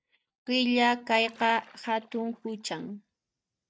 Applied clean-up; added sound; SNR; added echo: neural mask model DeepFilterNet 3.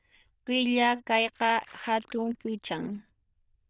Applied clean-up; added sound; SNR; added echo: neural diffusion model UNIVERSE++.